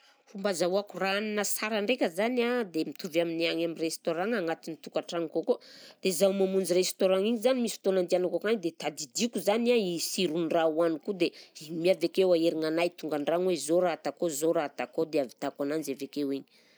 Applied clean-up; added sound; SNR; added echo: none; none; none; none.